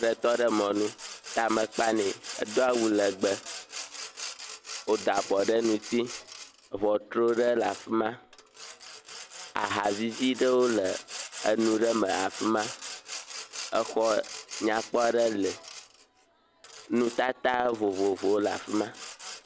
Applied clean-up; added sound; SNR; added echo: none; Sawing; 13 dB; none.